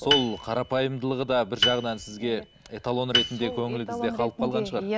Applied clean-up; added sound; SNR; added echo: none; Piano; 4 dB; none.